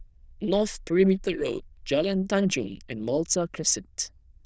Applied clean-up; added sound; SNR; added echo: neural diffusion model UNIVERSE++.